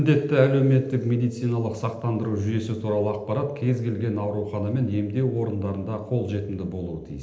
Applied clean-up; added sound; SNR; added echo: neural separator model SepFormer DNS4.